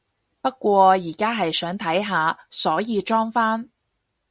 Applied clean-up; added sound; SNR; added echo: none; none; none; none.